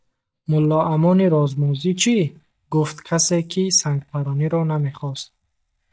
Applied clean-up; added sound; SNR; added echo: neural mask model DeepFilterNet 3.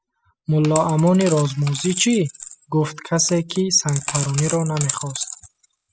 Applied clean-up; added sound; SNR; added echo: classical method spectral subtraction.